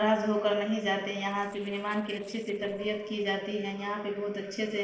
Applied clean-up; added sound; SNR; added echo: neural separator model SepFormer DNS4.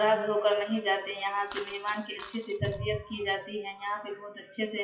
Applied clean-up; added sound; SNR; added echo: classical method WPE with log-MMSE.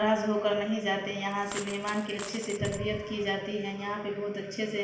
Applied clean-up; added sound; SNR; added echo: none; Coin (dropping); 14 dB; reverberation time 1.1 s.